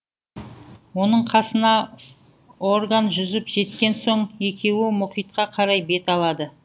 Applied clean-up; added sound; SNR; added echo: none; none; none; none.